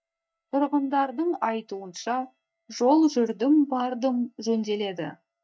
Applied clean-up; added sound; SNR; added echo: neural mask model DeepFilterNet 3.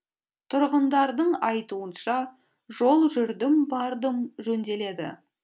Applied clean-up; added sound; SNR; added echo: none; none; none; none.